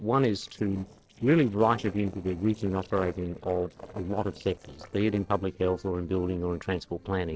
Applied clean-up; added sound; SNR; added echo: neural separator model SepFormer DNS4.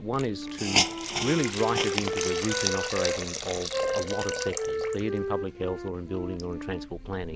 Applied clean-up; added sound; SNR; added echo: none; Hiss + Wind instrument, woodwind instrument; -1 dB; none.